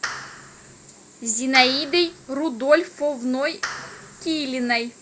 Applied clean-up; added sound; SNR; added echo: none; Clapping; 13 dB; none.